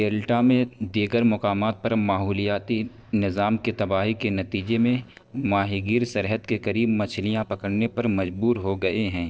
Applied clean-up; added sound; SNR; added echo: neural separator model SepFormer DNS4.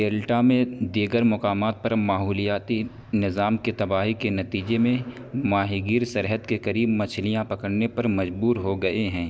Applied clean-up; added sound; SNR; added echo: none; none; none; none.